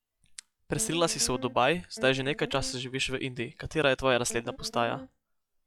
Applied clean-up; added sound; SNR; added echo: classical method log-MMSE.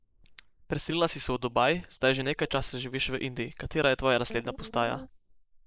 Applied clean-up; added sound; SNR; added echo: neural mask model Resemble Enhance denoiser.